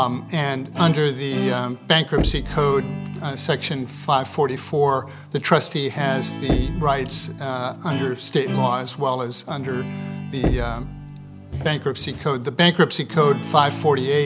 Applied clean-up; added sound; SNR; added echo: none; Knock + Guitar; 7 dB; none.